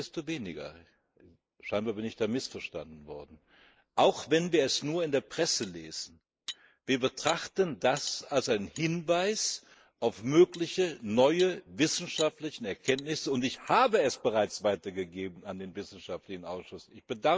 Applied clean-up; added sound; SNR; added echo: neural mask model Resemble Enhance denoiser.